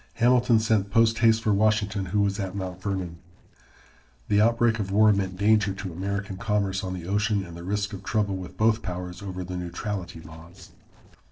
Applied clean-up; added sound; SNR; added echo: neural separator model SepFormer DNS4.